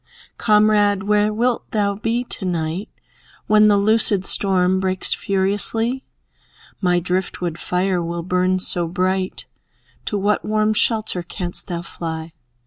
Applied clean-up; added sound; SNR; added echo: none; none; none; none.